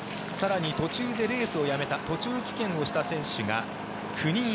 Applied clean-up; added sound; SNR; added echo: none; none; none; none.